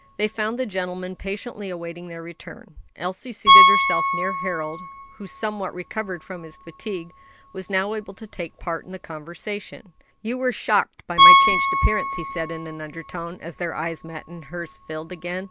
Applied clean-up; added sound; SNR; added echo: none; Piano; -5 dB; none.